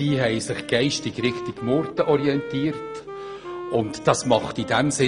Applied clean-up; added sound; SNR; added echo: none; Wind instrument, woodwind instrument; 11 dB; none.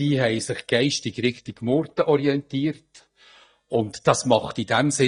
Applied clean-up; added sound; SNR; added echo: neural mask model DeepFilterNet 3.